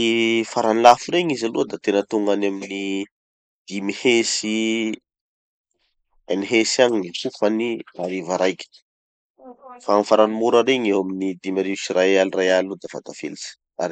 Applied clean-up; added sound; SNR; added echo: neural mask model Resemble Enhance denoiser.